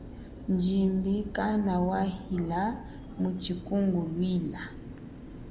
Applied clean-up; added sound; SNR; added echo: none; Mechanical fan; 13 dB; none.